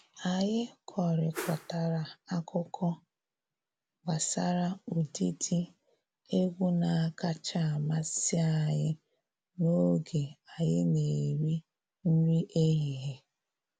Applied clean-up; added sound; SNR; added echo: none; Whoosh, swoosh, swish; 13 dB; none.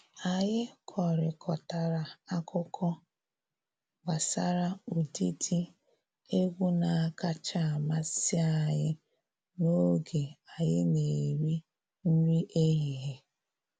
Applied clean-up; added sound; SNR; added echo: none; none; none; none.